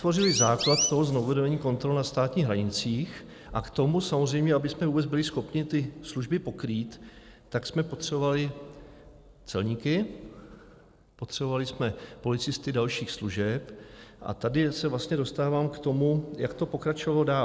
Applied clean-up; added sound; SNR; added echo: none; Chirp, tweet; 1 dB; none.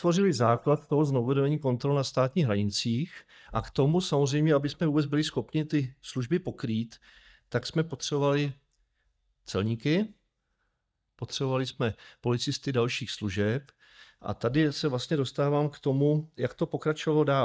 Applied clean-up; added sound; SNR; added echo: neural mask model DeepFilterNet 3.